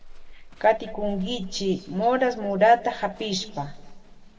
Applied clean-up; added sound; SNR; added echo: none; Livestock, farm animals, working animals; 15 dB; reverberation time 1.4 s.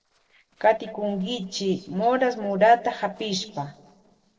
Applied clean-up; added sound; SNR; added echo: neural separator model SepFormer DNS4.